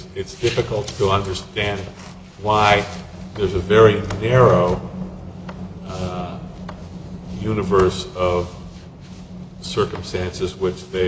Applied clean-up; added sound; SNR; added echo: none; none; none; none.